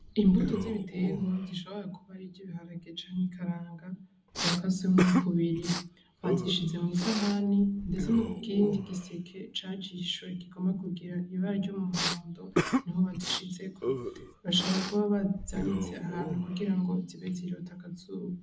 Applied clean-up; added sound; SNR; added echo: none; Respiratory sounds; 7 dB; reverberation time 0.4 s.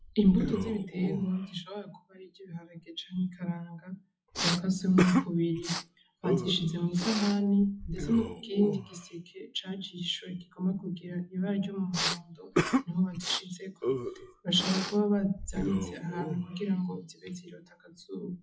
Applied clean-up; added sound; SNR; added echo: classical method WPE with log-MMSE.